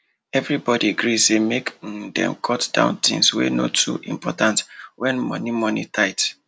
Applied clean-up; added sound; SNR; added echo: none; none; none; none.